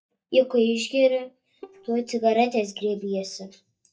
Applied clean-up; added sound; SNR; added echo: neural mask model DeepFilterNet 3.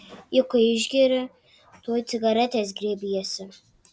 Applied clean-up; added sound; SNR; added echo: none; none; none; none.